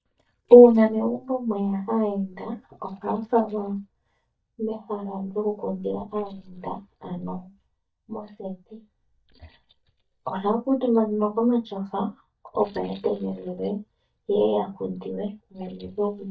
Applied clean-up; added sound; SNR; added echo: neural mask model DeepFilterNet 3.